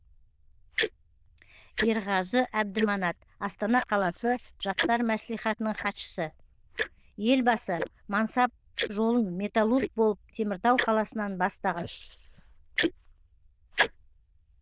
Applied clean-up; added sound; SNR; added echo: neural diffusion model UNIVERSE++.